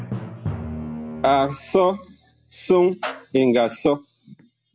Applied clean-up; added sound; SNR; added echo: none; Drum; 13 dB; none.